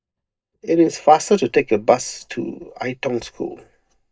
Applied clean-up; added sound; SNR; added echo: neural mask model DeepFilterNet 3.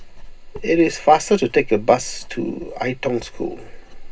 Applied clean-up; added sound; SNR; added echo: none; Writing; 13 dB; reverberation time 0.2 s.